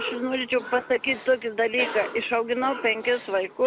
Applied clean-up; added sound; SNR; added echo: none; Cough; 13 dB; none.